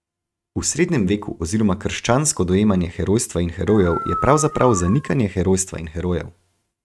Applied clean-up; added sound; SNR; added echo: neural mask model RNNoise.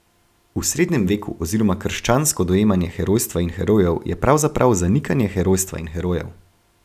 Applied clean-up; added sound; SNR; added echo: none; none; none; none.